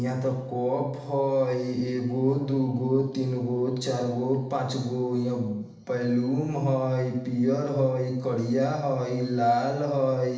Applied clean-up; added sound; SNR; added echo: none; none; none; reverberation time 0.8 s.